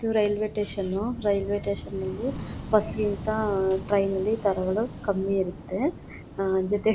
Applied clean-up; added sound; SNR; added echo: none; Waves, surf / Wind; 12 dB; none.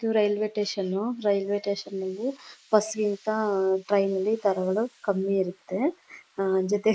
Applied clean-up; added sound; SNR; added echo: neural mask model Resemble Enhance denoiser.